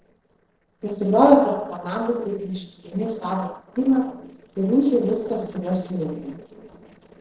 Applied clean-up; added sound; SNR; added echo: neural separator model SepFormer DNS4.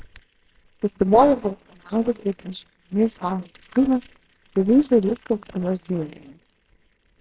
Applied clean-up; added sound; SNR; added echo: neural separator model SepFormer WHAMR!.